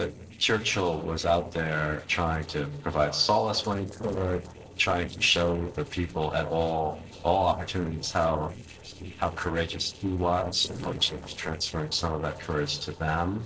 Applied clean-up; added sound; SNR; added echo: neural separator model SepFormer DNS4.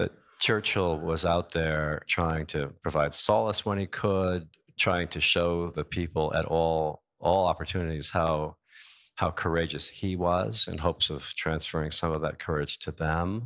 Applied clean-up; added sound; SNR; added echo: none; none; none; none.